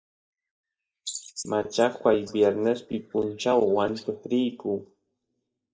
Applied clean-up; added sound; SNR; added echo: neural mask model DeepFilterNet 3.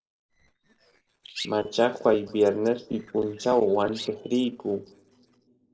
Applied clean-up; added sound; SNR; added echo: neural separator model SepFormer DNS4.